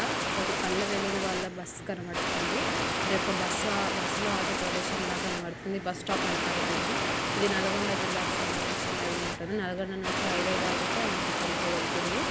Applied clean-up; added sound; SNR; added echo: none; Water; -3 dB; none.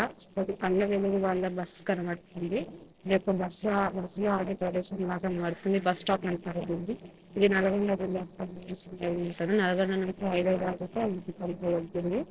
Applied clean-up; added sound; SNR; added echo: neural separator model SepFormer DNS4.